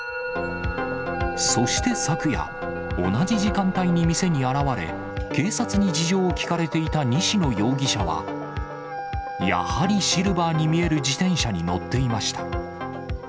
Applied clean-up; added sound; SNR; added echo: none; Wind instrument, woodwind instrument + Musical instrument; 10 dB; none.